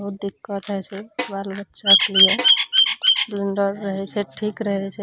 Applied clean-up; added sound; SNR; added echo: none; Snare drum; 13 dB; none.